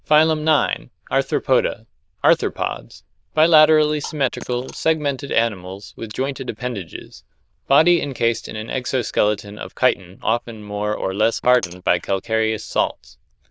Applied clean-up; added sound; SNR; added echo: neural diffusion model UNIVERSE++.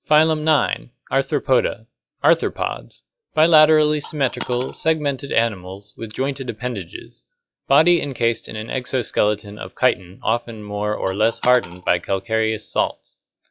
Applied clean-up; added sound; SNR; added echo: classical method log-MMSE.